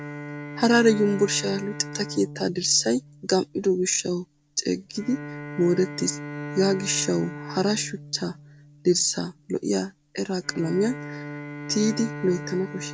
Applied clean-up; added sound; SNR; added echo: none; Bowed string instrument; 12 dB; none.